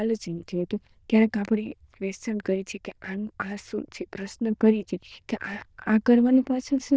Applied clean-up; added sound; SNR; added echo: neural diffusion model UNIVERSE++.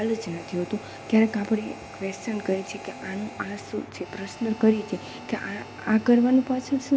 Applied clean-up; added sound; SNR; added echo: none; Harmonica; 19 dB; none.